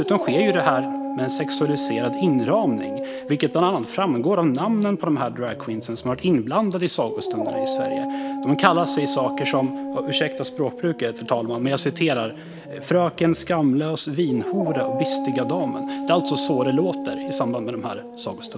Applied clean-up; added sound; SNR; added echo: none; Dog; 6 dB; none.